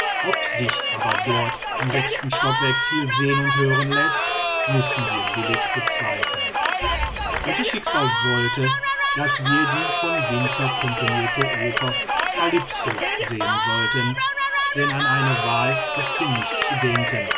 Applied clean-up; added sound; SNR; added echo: none; Cheering + Wild animals; -3 dB; none.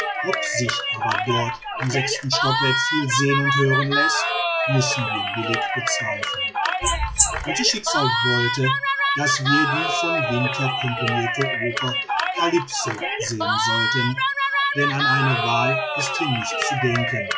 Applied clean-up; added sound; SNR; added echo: classical method log-MMSE.